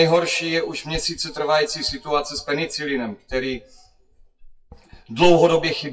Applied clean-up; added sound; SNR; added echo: classical method WPE with log-MMSE.